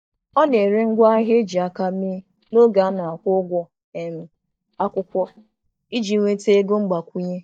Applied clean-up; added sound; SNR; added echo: neural mask model DeepFilterNet 3.